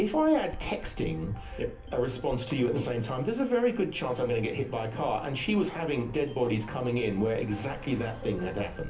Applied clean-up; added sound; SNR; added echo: none; Fixed-wing aircraft, airplane; 15 dB; reverberation time 0.3 s.